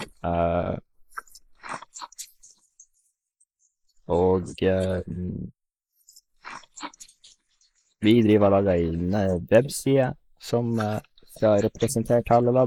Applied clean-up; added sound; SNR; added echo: neural mask model Resemble Enhance denoiser.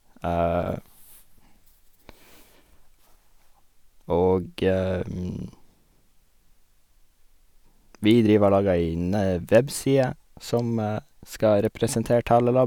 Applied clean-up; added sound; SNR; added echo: none; none; none; none.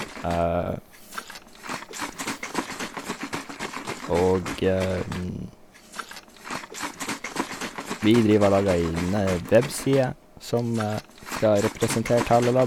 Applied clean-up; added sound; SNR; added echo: none; Liquid; 9 dB; none.